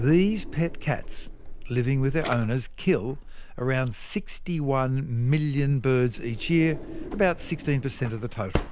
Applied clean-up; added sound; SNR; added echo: none; Drawer open or close; 9 dB; none.